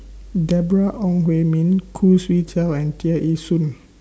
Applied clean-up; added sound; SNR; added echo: none; none; none; none.